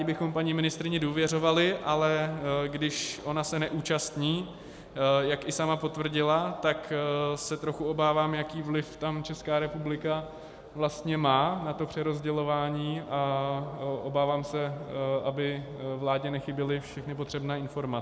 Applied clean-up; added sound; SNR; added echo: none; none; none; none.